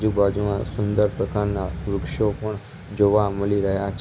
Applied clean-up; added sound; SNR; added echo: none; none; none; none.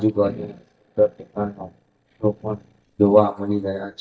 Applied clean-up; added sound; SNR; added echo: neural mask model DeepFilterNet 3.